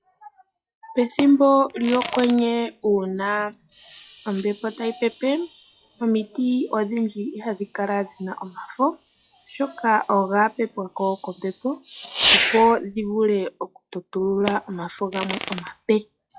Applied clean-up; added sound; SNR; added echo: classical method log-MMSE.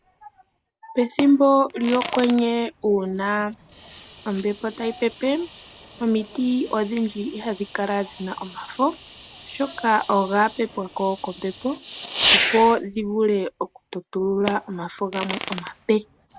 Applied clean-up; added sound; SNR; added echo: none; Fireworks; 9 dB; none.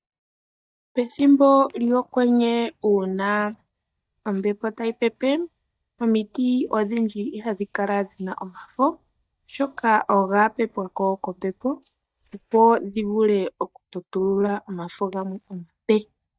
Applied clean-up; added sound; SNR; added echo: neural mask model DeepFilterNet 3.